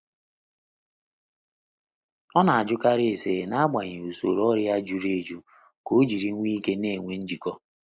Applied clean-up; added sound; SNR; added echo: none; none; none; none.